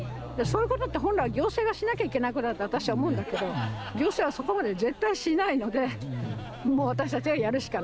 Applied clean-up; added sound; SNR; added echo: none; Truck; 20 dB; none.